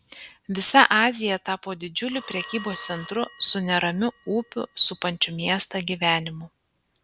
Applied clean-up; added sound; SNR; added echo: none; Telephone; 12 dB; none.